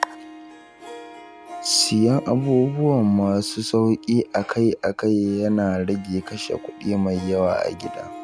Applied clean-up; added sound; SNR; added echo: none; Harp; 18 dB; none.